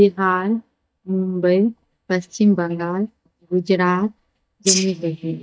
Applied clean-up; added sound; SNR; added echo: neural mask model DeepFilterNet 3.